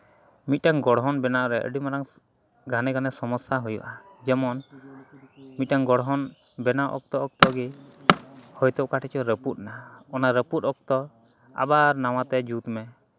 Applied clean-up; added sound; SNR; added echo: none; Tools; 0 dB; none.